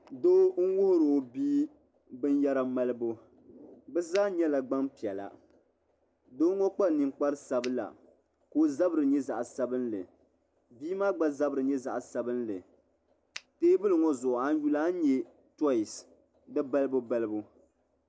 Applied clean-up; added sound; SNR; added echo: none; Finger snapping; 17 dB; none.